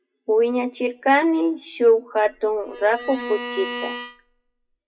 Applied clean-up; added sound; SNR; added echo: classical method WPE with log-MMSE.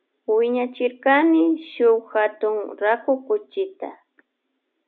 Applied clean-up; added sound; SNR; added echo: none; none; none; none.